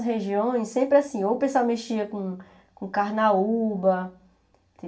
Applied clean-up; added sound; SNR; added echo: none; none; none; reverberation time 0.2 s.